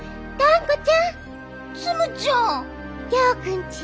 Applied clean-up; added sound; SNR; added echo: none; none; none; none.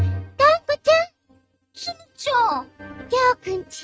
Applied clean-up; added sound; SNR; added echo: neural mask model RNNoise.